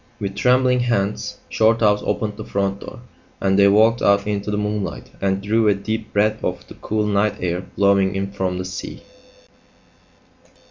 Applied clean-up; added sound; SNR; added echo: none; none; none; none.